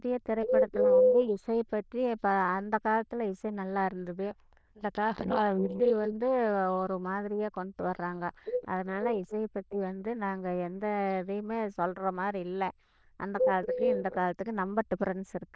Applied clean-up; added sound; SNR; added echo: neural diffusion model UNIVERSE++.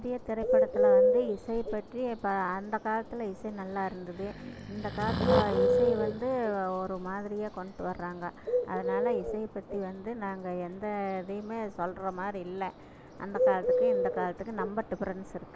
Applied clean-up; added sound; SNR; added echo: none; Bird + Breathing; -3 dB; none.